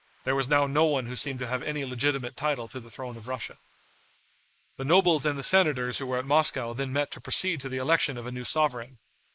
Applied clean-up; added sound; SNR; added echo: neural mask model Resemble Enhance denoiser.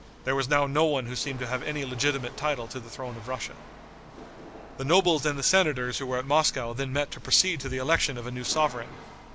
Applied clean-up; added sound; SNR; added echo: none; Rattle / Chatter / Hiss / Engine / Mechanisms; 17 dB; none.